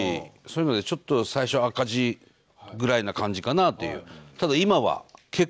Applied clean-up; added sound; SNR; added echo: none; none; none; none.